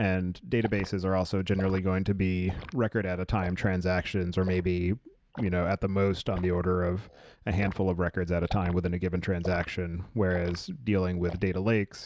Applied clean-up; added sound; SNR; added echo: none; Liquid; 19 dB; none.